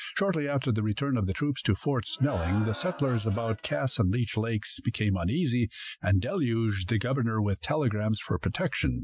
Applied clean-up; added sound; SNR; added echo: neural mask model RNNoise.